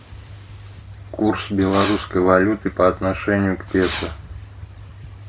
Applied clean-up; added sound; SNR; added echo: none; Fireworks; 14 dB; none.